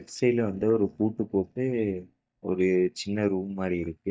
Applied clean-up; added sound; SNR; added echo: neural mask model DeepFilterNet 3.